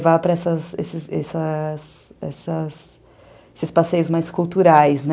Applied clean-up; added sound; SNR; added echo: none; none; none; none.